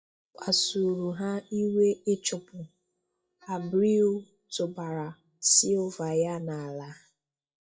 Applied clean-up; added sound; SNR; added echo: classical method WPE with log-MMSE.